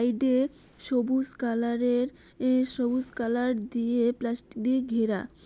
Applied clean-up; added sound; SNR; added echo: none; none; none; none.